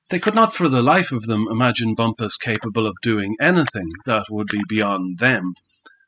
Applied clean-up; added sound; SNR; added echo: classical method spectral subtraction.